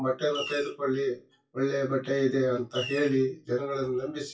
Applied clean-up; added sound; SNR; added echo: classical method WPE with log-MMSE.